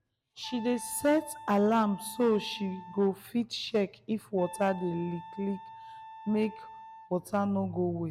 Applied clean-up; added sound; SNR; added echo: none; Wind instrument, woodwind instrument; 17 dB; none.